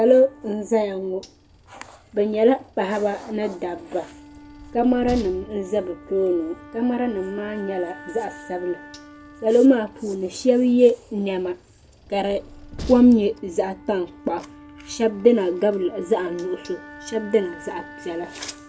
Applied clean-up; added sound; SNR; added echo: none; Train + Wind instrument, woodwind instrument; 19 dB; none.